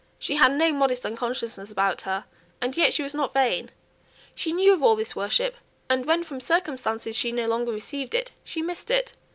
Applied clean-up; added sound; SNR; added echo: none; none; none; none.